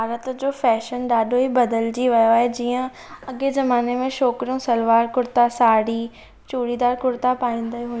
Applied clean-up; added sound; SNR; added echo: none; none; none; none.